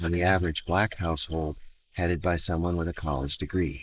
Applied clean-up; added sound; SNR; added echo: neural mask model Resemble Enhance denoiser.